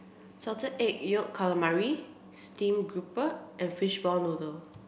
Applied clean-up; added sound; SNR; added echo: none; none; none; none.